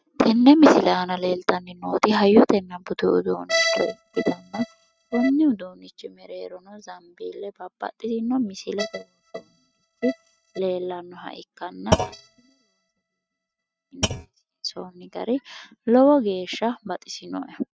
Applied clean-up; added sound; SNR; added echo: neural mask model RNNoise.